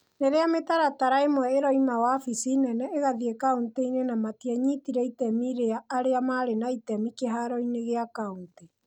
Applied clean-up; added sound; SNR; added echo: none; none; none; none.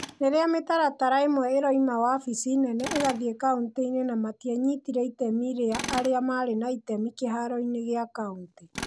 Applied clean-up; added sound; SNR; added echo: none; Tools; 15 dB; none.